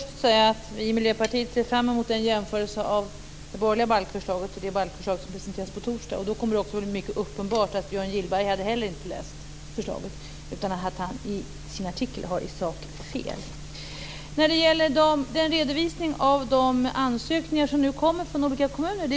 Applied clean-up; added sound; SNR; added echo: none; none; none; none.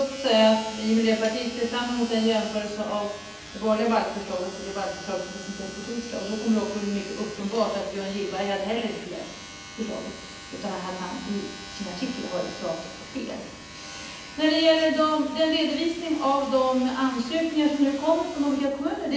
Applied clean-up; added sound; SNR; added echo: none; Domestic sounds, home sounds; 16 dB; reverberation time 0.9 s.